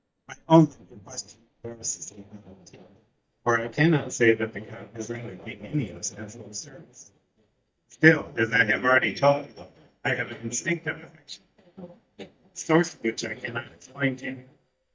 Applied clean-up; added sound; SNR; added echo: neural mask model DeepFilterNet 3.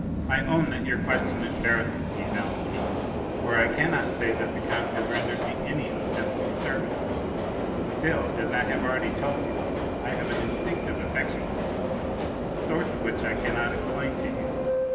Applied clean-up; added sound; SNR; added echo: none; Subway, metro, underground; -2 dB; reverberation time 1.2 s.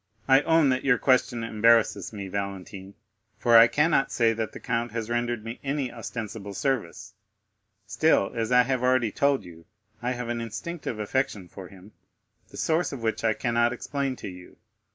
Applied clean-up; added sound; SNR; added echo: none; none; none; none.